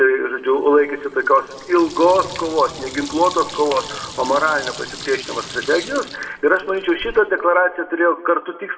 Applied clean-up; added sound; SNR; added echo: none; Sink (filling or washing) / Water tap, faucet; 17 dB; reverberation time 1.4 s.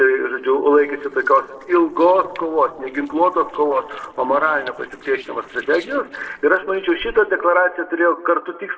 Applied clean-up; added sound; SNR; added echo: neural separator model SepFormer DNS4.